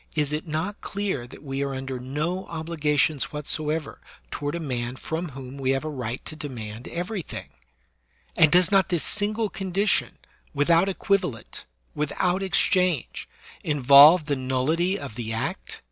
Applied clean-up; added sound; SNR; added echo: none; none; none; none.